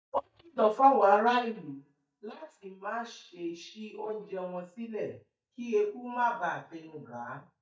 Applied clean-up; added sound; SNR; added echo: neural mask model DeepFilterNet 3.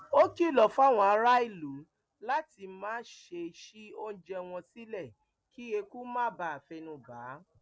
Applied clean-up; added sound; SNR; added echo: none; none; none; none.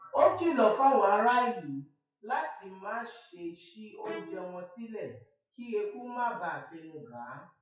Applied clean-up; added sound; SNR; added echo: classical method WPE with log-MMSE.